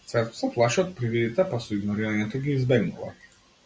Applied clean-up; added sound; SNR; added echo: none; none; none; none.